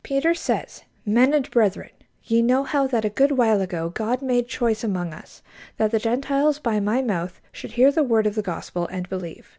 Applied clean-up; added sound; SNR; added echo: none; none; none; none.